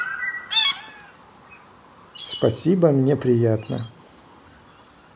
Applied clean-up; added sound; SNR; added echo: none; Chirp, tweet; 6 dB; none.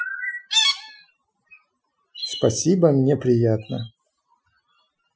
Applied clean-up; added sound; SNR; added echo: classical method Wiener filter.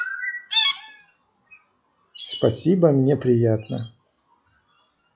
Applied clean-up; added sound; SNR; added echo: classical method log-MMSE.